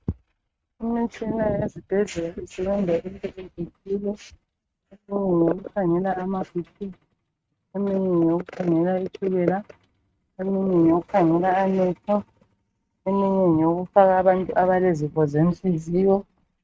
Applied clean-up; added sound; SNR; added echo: neural mask model RNNoise.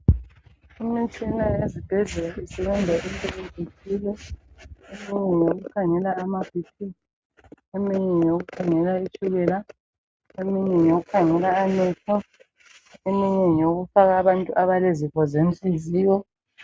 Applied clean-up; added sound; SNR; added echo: none; none; none; none.